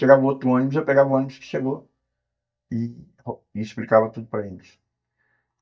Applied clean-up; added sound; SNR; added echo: neural mask model DeepFilterNet 3.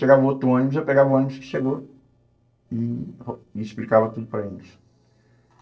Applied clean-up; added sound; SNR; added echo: neural separator model SepFormer DNS4.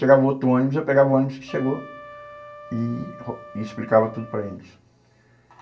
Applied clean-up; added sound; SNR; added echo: none; Trumpet; 19 dB; reverberation time 0.2 s.